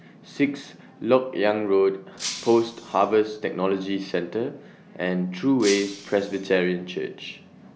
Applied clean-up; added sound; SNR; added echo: none; Shatter; 13 dB; none.